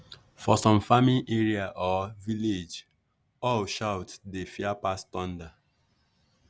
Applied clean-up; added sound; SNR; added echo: none; none; none; none.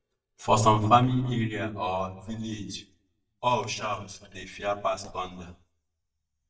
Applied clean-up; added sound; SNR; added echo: neural mask model DeepFilterNet 3.